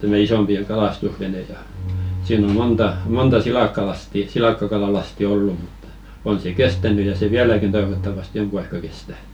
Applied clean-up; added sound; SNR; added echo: none; Bowed string instrument; 6 dB; none.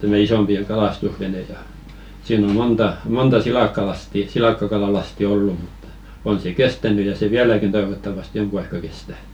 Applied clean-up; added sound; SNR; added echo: none; none; none; none.